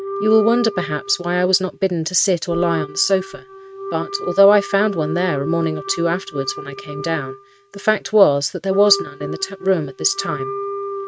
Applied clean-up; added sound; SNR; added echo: neural mask model RNNoise.